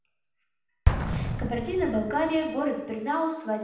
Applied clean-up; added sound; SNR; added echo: none; Explosion; 2 dB; reverberation time 0.9 s.